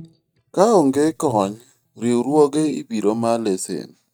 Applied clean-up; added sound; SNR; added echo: neural mask model DeepFilterNet 3.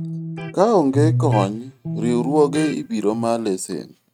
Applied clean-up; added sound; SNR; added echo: neural mask model RNNoise.